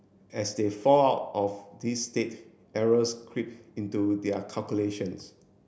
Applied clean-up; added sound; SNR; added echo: none; none; none; none.